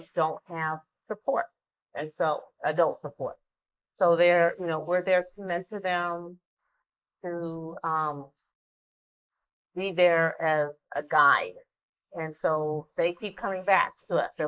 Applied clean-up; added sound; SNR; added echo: neural mask model Resemble Enhance denoiser.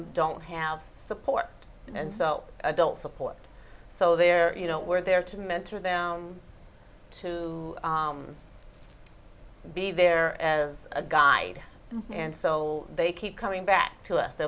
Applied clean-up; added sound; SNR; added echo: none; none; none; none.